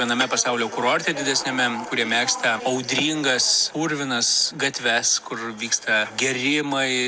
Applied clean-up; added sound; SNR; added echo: none; none; none; none.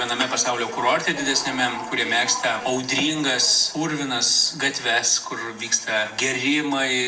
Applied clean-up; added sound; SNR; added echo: none; none; none; reverberation time 0.5 s.